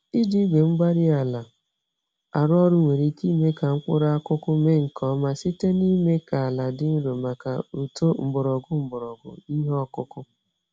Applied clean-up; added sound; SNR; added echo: none; none; none; none.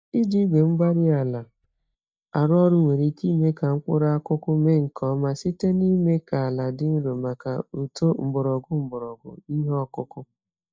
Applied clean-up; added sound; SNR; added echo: neural mask model DeepFilterNet 3.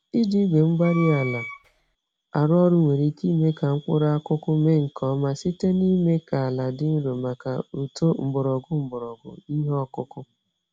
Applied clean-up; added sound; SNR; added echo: none; Wind instrument, woodwind instrument; 12 dB; none.